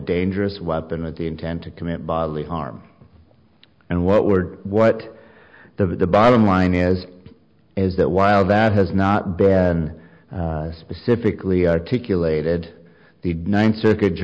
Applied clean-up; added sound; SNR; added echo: none; none; none; none.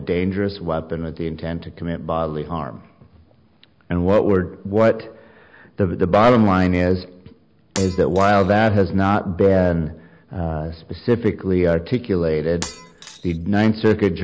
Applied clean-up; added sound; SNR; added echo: none; Shatter; 18 dB; none.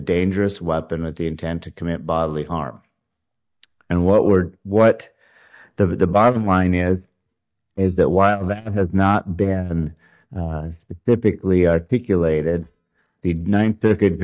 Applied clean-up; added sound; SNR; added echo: neural mask model DeepFilterNet 3.